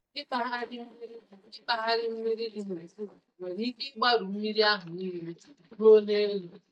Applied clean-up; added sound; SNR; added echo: neural mask model DeepFilterNet 3.